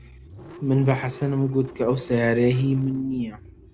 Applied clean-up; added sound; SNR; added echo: none; Engine starting / Car; 19 dB; none.